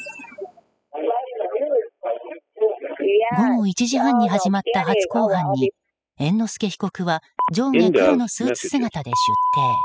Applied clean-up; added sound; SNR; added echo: classical method spectral subtraction.